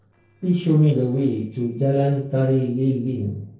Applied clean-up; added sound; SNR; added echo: neural separator model SepFormer DNS4.